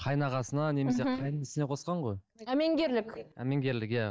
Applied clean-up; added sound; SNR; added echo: neural mask model DeepFilterNet 3.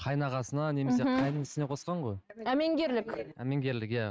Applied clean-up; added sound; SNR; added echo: neural mask model RNNoise.